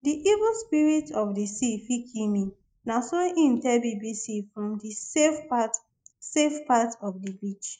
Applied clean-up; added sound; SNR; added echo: neural mask model DeepFilterNet 3.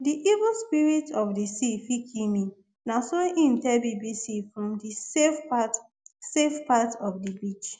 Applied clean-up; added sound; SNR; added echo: none; none; none; none.